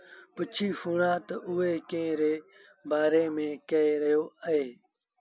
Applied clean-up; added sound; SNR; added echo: none; none; none; none.